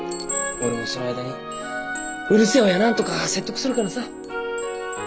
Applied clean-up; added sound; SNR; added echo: none; Chime; 12 dB; none.